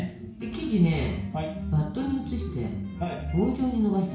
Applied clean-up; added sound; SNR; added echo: none; none; none; reverberation time 0.6 s.